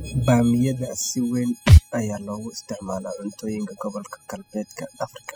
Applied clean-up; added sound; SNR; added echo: classical method spectral subtraction.